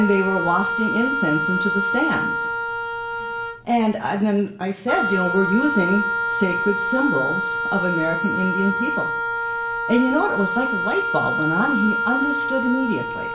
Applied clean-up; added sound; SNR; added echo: none; Wind instrument, woodwind instrument; 1 dB; reverberation time 0.5 s.